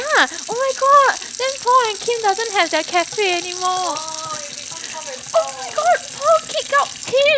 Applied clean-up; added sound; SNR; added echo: none; Sink (filling or washing) / Water tap, faucet; 12 dB; none.